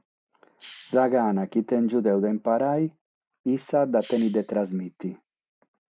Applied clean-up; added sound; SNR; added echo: none; Hiss; 20 dB; none.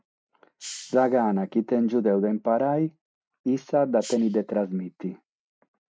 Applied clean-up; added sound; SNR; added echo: neural mask model RNNoise.